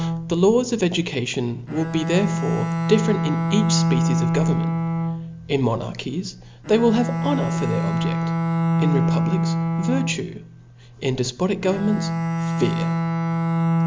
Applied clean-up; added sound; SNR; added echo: none; Bowed string instrument; -1 dB; none.